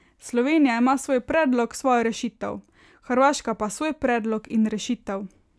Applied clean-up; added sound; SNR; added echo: none; none; none; none.